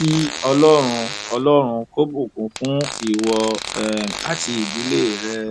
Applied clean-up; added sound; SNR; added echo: none; Fart; 10 dB; none.